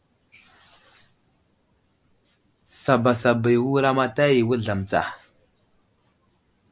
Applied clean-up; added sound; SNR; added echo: none; none; none; none.